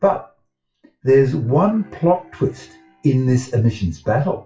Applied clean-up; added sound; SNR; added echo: classical method WPE with log-MMSE.